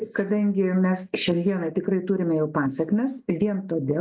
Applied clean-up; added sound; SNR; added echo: neural mask model Resemble Enhance denoiser.